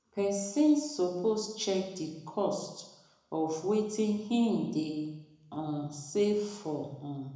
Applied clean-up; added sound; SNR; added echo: none; none; none; reverberation time 0.9 s.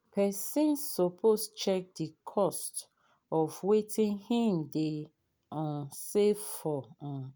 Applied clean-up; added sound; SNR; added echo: none; none; none; none.